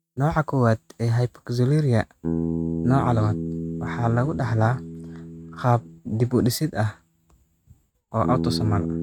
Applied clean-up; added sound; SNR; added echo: neural mask model RNNoise.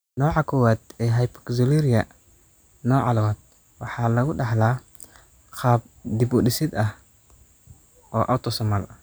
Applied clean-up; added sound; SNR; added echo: none; none; none; none.